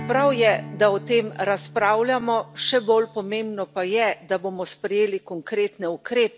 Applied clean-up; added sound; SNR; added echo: none; Strum; 18 dB; none.